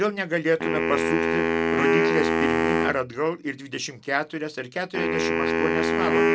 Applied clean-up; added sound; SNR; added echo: none; Wind instrument, woodwind instrument; -4 dB; none.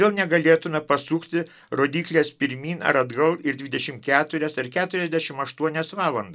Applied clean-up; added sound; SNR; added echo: none; none; none; none.